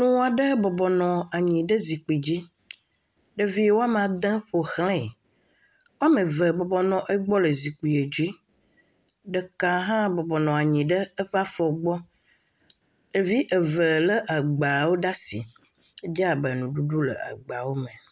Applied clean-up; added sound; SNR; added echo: none; none; none; none.